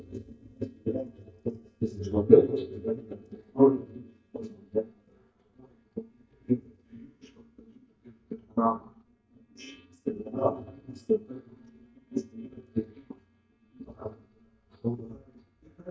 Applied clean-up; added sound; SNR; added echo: neural mask model DeepFilterNet 3.